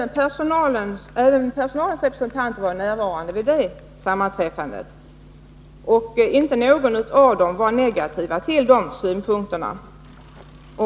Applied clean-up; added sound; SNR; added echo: none; none; none; none.